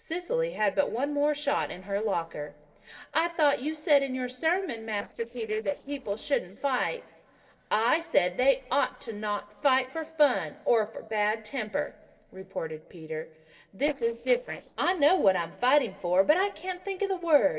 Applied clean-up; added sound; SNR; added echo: neural separator model SepFormer DNS4.